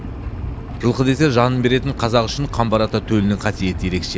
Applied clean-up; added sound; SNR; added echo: none; Engine; 15 dB; none.